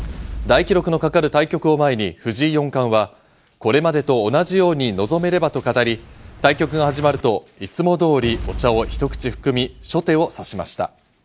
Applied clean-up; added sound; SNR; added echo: none; Explosion; 16 dB; none.